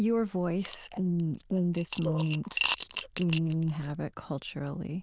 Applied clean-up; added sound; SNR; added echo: neural diffusion model UNIVERSE++.